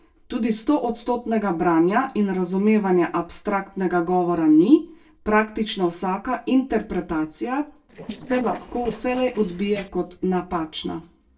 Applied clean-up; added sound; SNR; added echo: neural separator model SepFormer DNS4.